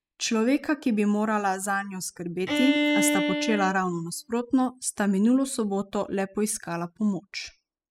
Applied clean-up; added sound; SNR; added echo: classical method spectral subtraction.